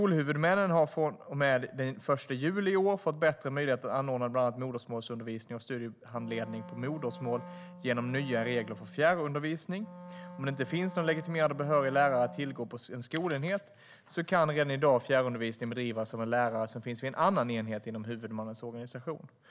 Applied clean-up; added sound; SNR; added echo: none; Wind instrument, woodwind instrument; 16 dB; none.